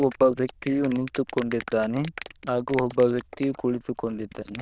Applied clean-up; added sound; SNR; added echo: neural diffusion model UNIVERSE++.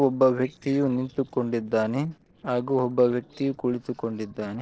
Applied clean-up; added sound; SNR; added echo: neural separator model SepFormer DNS4.